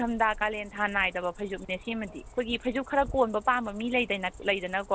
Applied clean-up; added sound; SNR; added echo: none; Cricket; 18 dB; none.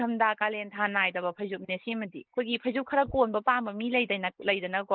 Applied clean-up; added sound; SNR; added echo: neural mask model Resemble Enhance denoiser.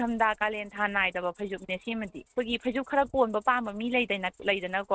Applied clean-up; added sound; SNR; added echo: neural mask model RNNoise.